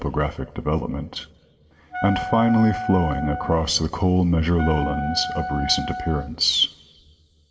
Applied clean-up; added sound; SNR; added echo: none; Wind instrument, woodwind instrument; 8 dB; reverberation time 0.4 s.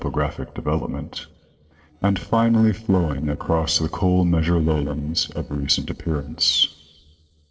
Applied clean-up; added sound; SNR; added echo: neural separator model SepFormer DNS4.